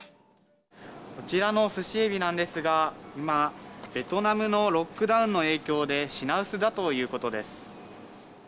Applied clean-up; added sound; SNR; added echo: none; none; none; none.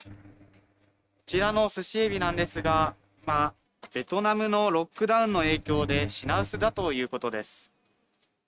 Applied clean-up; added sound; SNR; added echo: neural mask model RNNoise.